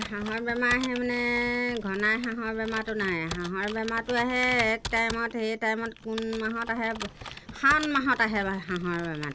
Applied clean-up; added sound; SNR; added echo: none; Computer keyboard; 13 dB; none.